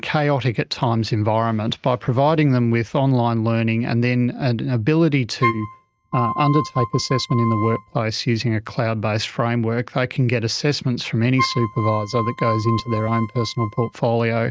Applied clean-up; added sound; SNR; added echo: neural mask model RNNoise.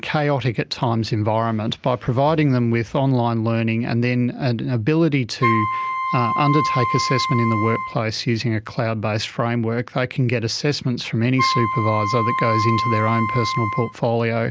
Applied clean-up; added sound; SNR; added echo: none; Wind instrument, woodwind instrument; 3 dB; none.